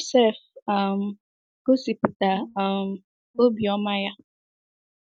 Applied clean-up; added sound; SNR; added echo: none; Brass instrument; 20 dB; none.